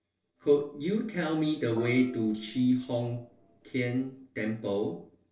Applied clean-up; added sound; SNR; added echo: neural separator model SepFormer DNS4.